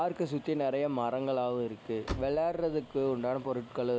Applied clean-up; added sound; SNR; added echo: none; Slam; 11 dB; none.